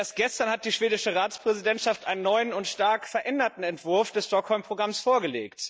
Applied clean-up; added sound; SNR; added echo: neural mask model DeepFilterNet 3.